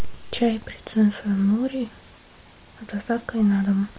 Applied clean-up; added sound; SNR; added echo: none; none; none; none.